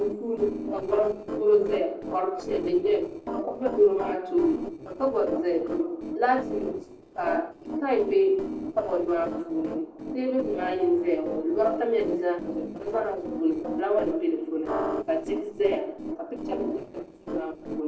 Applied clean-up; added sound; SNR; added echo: neural separator model SepFormer DNS4.